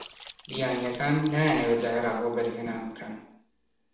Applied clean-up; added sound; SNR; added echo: none; Splash, splatter; 19 dB; reverberation time 0.7 s.